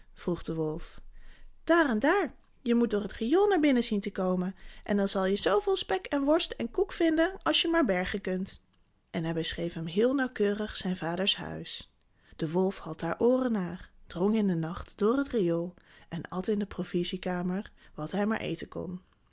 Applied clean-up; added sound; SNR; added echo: none; none; none; none.